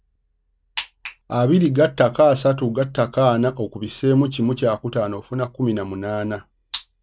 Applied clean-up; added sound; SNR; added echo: none; none; none; none.